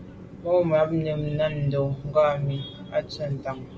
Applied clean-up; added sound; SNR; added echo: none; Train; 16 dB; none.